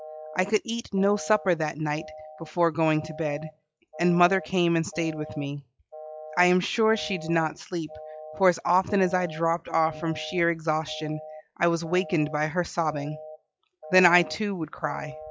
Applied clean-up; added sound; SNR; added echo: classical method log-MMSE.